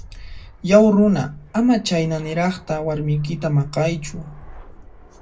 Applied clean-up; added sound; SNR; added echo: none; Fixed-wing aircraft, airplane; 19 dB; reverberation time 0.4 s.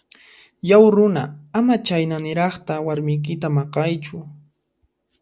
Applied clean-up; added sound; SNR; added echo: none; none; none; none.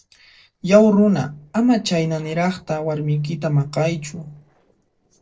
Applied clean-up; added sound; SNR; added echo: neural separator model SepFormer DNS4.